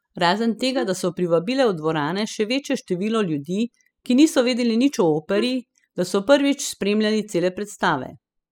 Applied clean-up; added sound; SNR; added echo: classical method spectral subtraction.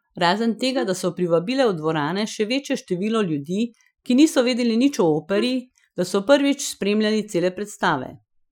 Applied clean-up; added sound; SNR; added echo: classical method Wiener filter.